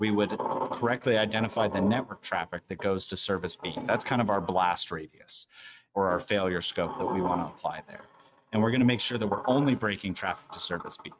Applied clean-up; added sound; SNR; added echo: neural mask model RNNoise.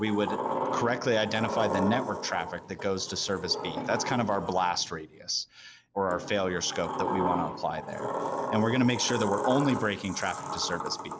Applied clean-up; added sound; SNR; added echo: none; Sliding door; 5 dB; none.